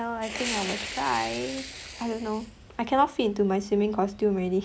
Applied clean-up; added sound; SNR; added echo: none; Fire; 11 dB; none.